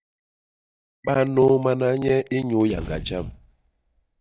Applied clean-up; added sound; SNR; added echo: neural mask model DeepFilterNet 3.